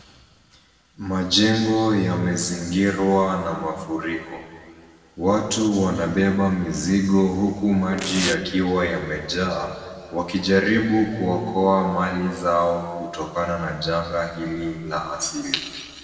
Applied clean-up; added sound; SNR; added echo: none; Tearing; 9 dB; reverberation time 2.0 s.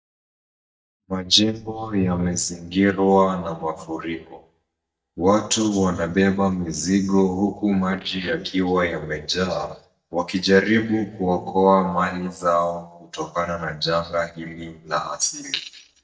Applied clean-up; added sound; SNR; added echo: neural mask model DeepFilterNet 3.